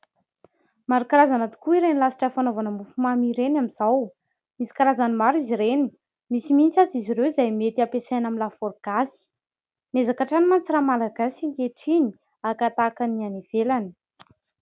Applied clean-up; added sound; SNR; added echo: none; none; none; none.